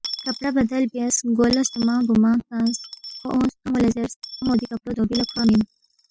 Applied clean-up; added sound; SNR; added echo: classical method spectral subtraction.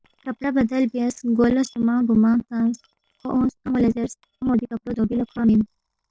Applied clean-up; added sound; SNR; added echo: neural separator model SepFormer DNS4.